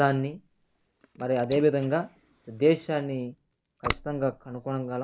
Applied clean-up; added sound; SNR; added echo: neural mask model Resemble Enhance denoiser.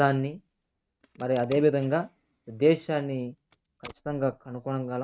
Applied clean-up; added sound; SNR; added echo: neural mask model RNNoise.